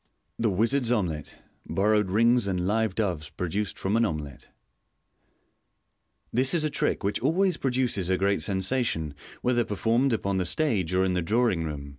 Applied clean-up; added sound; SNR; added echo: none; none; none; none.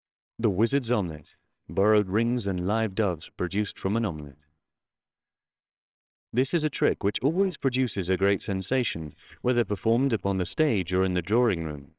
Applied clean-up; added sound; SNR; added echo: neural separator model SepFormer WHAMR!.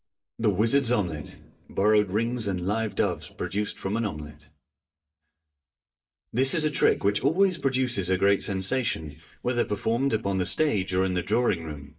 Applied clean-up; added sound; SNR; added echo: neural mask model DeepFilterNet 3.